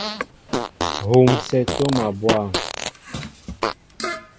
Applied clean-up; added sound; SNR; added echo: none; Fart; 4 dB; none.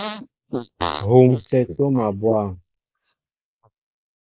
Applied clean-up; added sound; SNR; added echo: neural mask model Resemble Enhance denoiser.